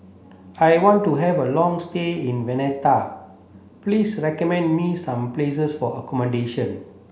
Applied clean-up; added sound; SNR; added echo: none; none; none; none.